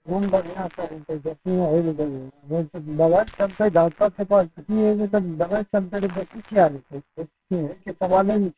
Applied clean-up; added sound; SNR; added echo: neural separator model SepFormer WHAMR!.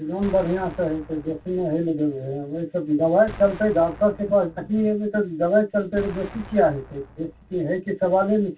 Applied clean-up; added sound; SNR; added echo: none; Explosion; 20 dB; reverberation time 0.1 s.